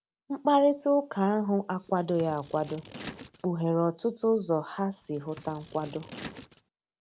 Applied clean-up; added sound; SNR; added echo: none; Scissors; 17 dB; none.